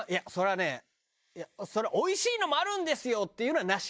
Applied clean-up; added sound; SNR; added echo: neural mask model Resemble Enhance denoiser.